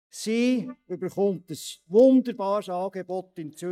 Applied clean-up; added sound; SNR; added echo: neural mask model DeepFilterNet 3.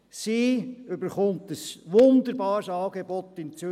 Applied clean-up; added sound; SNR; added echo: none; none; none; none.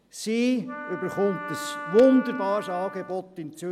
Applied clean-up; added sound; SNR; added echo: none; Wind instrument, woodwind instrument; 12 dB; none.